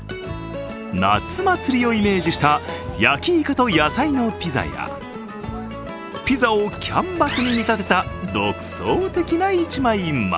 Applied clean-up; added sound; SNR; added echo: none; Bowed string instrument; 18 dB; none.